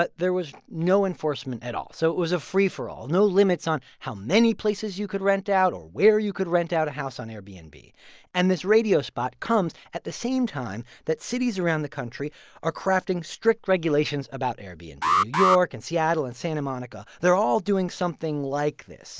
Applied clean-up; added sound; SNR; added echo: none; Alarm; 1 dB; none.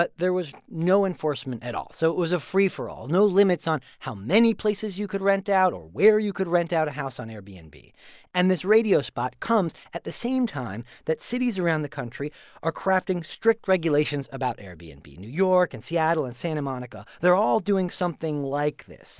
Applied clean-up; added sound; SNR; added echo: none; none; none; none.